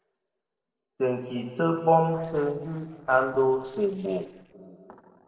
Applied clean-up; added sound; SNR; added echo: neural separator model SepFormer DNS4.